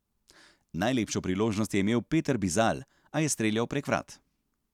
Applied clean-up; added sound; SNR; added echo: none; none; none; none.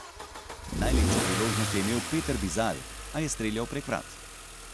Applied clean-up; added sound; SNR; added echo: none; Engine starting / Accelerating, revving, vroom / Car; 0 dB; none.